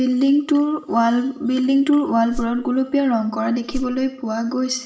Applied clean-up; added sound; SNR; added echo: none; Whoosh, swoosh, swish; 10 dB; reverberation time 1.5 s.